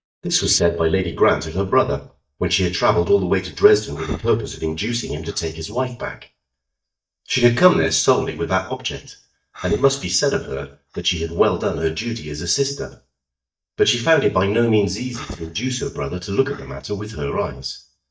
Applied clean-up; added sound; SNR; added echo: neural mask model DeepFilterNet 3.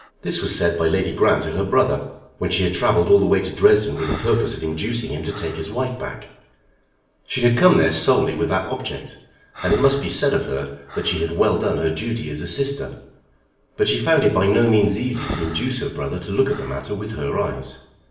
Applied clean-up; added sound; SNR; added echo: none; Breathing; 18 dB; reverberation time 0.7 s.